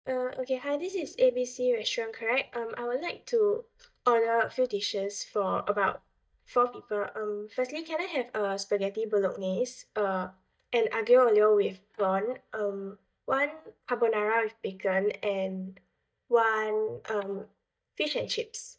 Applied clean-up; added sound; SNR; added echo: neural mask model DeepFilterNet 3.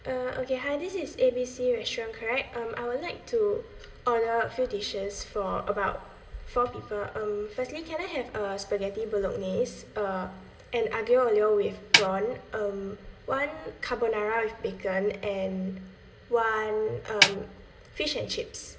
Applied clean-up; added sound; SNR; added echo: none; Snare drum; -3 dB; reverberation time 2.1 s.